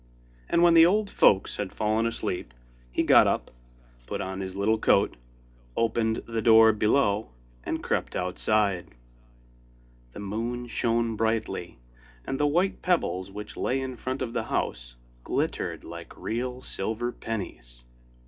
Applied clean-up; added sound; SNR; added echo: none; none; none; reverberation time 0.3 s.